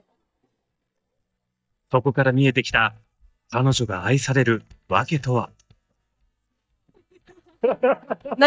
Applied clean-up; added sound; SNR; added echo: neural mask model DeepFilterNet 3.